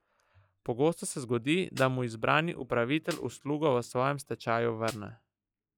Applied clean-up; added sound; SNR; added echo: classical method log-MMSE.